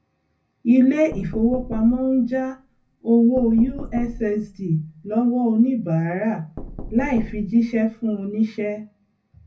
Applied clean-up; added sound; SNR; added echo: none; Knock; 14 dB; reverberation time 0.4 s.